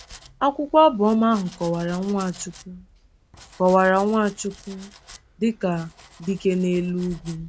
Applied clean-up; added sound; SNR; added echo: none; Domestic sounds, home sounds; 18 dB; none.